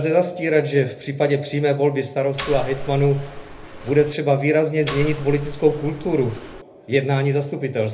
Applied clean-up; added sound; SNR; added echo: none; Mechanisms; 10 dB; reverberation time 0.3 s.